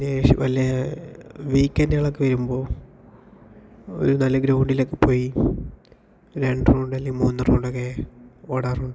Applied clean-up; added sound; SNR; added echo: none; none; none; none.